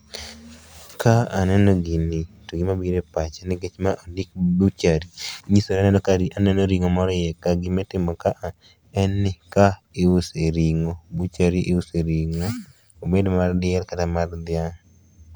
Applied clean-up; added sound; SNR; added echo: none; none; none; none.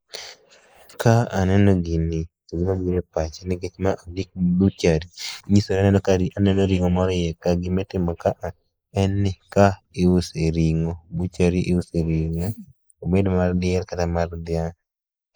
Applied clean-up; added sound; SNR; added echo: neural mask model Resemble Enhance denoiser.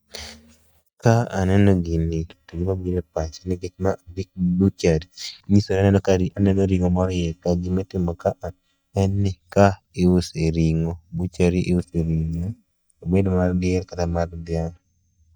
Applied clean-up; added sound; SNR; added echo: neural mask model DeepFilterNet 3.